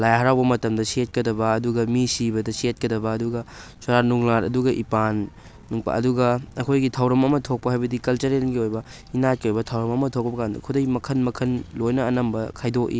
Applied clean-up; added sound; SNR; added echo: none; none; none; none.